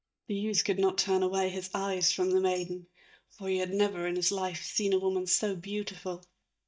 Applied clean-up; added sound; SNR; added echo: neural mask model DeepFilterNet 3.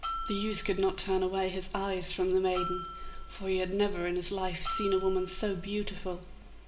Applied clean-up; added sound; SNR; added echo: none; Bell; 11 dB; reverberation time 2.5 s.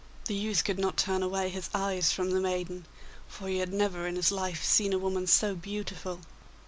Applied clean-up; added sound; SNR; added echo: none; none; none; none.